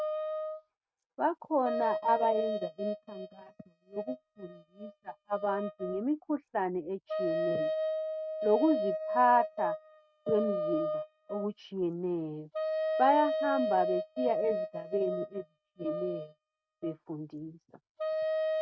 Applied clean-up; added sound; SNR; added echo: neural mask model RNNoise.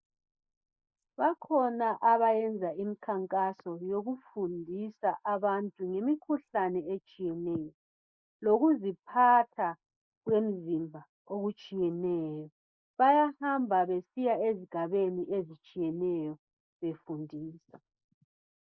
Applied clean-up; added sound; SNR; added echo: neural mask model Resemble Enhance denoiser.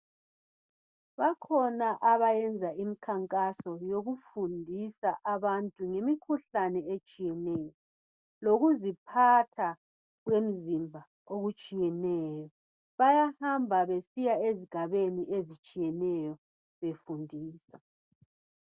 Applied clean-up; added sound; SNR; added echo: none; none; none; none.